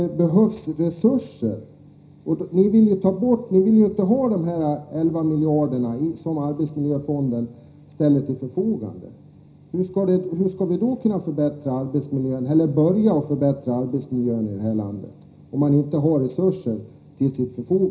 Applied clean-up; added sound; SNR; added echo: none; none; none; reverberation time 0.4 s.